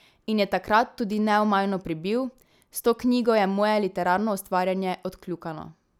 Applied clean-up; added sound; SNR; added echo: none; none; none; none.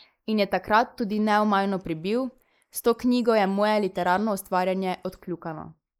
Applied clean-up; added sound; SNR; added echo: neural mask model Resemble Enhance denoiser.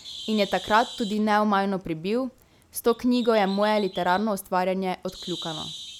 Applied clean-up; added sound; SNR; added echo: none; Bird; 16 dB; none.